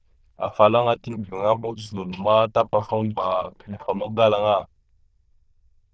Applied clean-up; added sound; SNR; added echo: neural diffusion model UNIVERSE++.